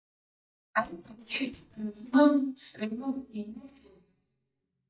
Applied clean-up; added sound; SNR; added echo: neural mask model DeepFilterNet 3.